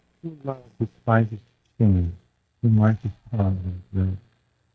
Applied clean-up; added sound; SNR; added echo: neural mask model DeepFilterNet 3.